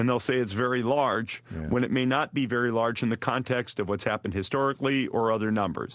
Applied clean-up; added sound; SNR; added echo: none; none; none; none.